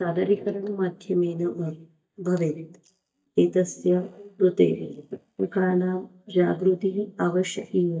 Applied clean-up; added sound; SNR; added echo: neural mask model DeepFilterNet 3.